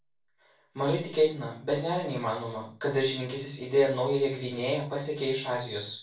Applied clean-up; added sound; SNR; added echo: none; none; none; reverberation time 0.3 s.